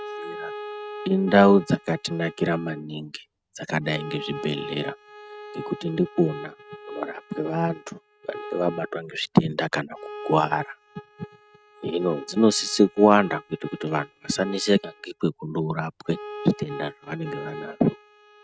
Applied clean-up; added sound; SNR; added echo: neural mask model RNNoise.